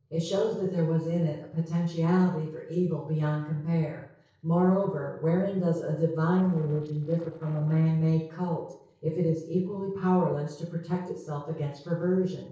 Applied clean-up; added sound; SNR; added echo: neural separator model SepFormer DNS4.